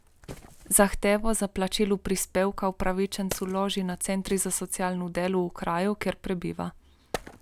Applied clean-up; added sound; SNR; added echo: none; Wood; 18 dB; none.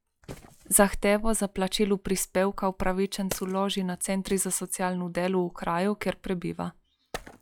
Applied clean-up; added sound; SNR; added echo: classical method log-MMSE.